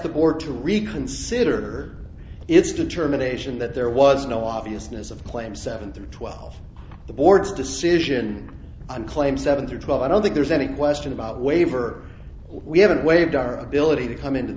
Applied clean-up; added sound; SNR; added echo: none; Animal; 16 dB; none.